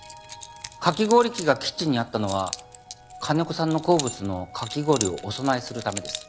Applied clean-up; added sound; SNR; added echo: none; Keys jangling; 13 dB; none.